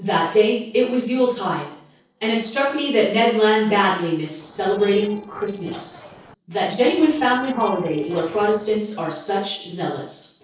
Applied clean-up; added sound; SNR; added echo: neural separator model SepFormer DNS4.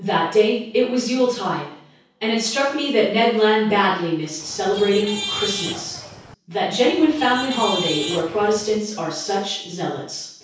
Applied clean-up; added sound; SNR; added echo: none; Traffic noise, roadway noise / Vehicle horn, car horn, honking; 9 dB; reverberation time 0.6 s.